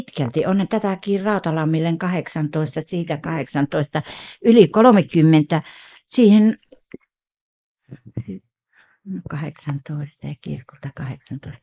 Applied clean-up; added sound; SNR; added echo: neural mask model Resemble Enhance denoiser.